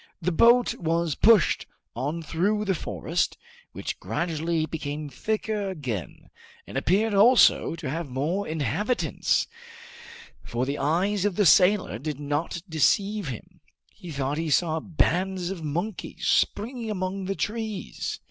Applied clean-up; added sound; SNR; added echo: none; none; none; none.